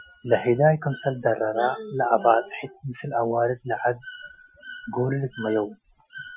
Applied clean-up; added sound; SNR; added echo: classical method Wiener filter.